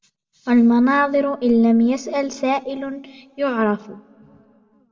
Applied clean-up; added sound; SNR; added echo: none; none; none; reverberation time 1.1 s.